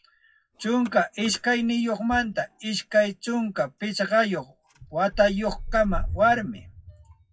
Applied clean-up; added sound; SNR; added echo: classical method WPE with log-MMSE.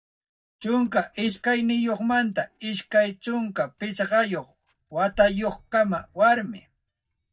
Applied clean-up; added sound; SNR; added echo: neural mask model DeepFilterNet 3.